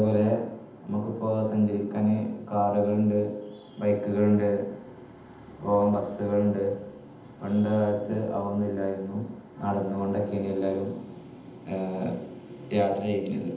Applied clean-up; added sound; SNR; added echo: none; none; none; reverberation time 0.8 s.